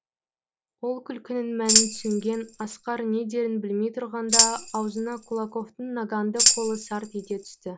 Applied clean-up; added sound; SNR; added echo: none; Tambourine; -4 dB; none.